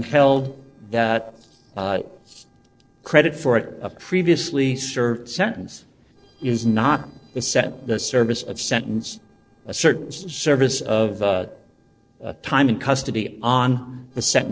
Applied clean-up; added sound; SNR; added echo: neural separator model SepFormer DNS4.